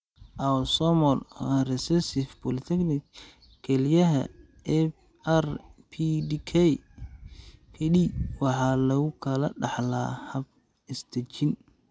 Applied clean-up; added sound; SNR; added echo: none; none; none; none.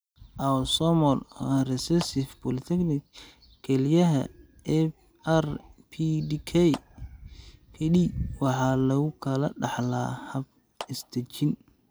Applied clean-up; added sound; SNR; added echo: none; Clapping; 20 dB; none.